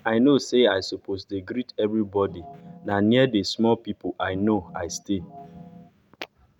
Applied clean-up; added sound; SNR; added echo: none; Organ; 18 dB; none.